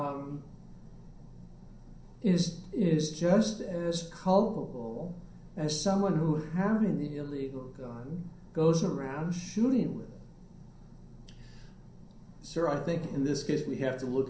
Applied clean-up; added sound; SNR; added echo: none; none; none; reverberation time 0.6 s.